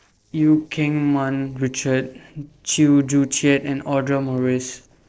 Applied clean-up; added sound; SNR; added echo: neural separator model SepFormer DNS4.